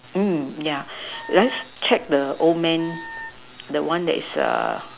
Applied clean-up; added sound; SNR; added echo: none; Wind instrument, woodwind instrument; 15 dB; none.